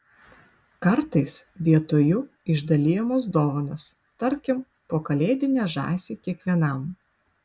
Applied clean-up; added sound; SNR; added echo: none; none; none; none.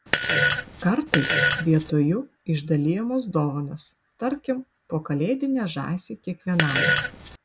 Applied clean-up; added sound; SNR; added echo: none; Fart; -2 dB; none.